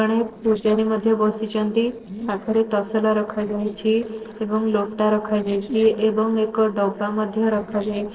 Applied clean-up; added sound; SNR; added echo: neural separator model SepFormer DNS4.